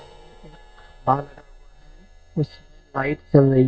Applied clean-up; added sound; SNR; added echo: neural mask model DeepFilterNet 3.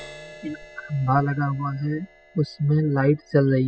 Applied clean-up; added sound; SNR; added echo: classical method spectral subtraction.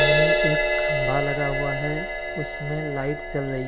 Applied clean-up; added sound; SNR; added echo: none; Crash cymbal; -4 dB; none.